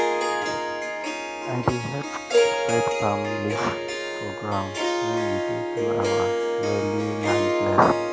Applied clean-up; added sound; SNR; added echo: none; Harp; -4 dB; none.